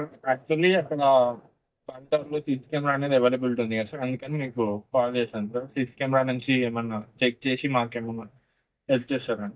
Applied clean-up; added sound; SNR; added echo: neural mask model DeepFilterNet 3.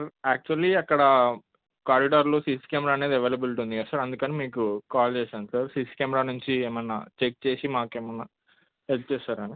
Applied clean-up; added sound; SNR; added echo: none; none; none; none.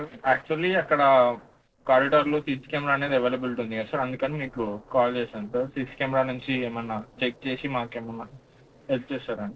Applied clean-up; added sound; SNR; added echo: neural separator model SepFormer DNS4.